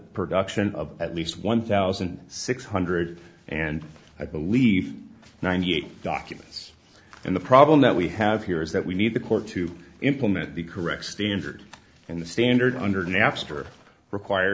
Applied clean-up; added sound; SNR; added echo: none; none; none; none.